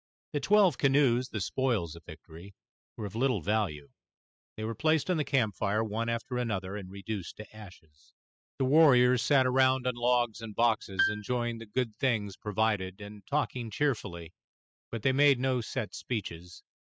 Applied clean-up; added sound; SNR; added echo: classical method spectral subtraction.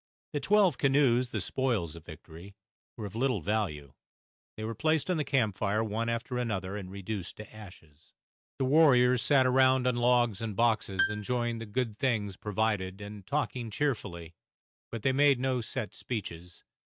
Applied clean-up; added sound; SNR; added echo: neural mask model RNNoise.